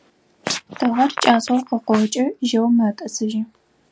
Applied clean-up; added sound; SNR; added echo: none; none; none; none.